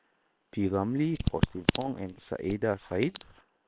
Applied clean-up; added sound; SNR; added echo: neural separator model SepFormer WHAM!.